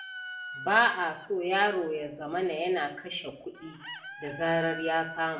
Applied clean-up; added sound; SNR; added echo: none; Chicken, rooster; 14 dB; reverberation time 0.5 s.